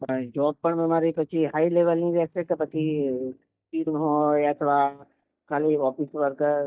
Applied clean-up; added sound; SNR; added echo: neural mask model DeepFilterNet 3.